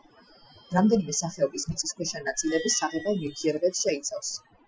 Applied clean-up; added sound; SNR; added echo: classical method Wiener filter.